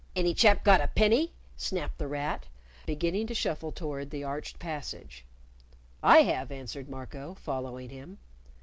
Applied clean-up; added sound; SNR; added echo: none; none; none; none.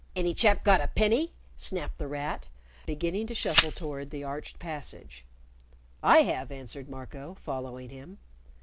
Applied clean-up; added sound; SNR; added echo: none; Glass; 0 dB; none.